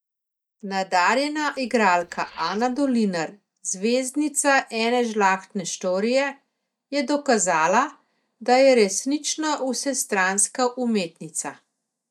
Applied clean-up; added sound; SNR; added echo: neural mask model DeepFilterNet 3.